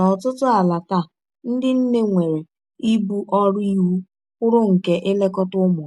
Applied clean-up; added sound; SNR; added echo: none; none; none; none.